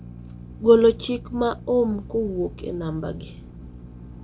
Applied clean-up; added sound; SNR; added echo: none; Drill; 16 dB; none.